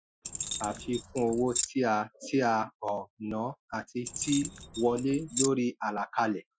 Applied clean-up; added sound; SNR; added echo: classical method Wiener filter.